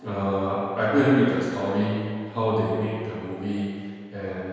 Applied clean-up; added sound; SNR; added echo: none; none; none; reverberation time 1.9 s.